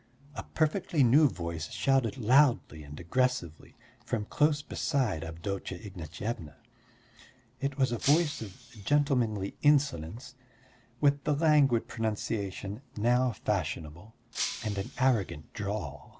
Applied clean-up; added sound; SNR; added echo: none; Shatter; 11 dB; none.